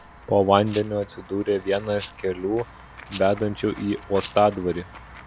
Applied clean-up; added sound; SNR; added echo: none; Rattle + Walk, footsteps / Run / Bell; 18 dB; none.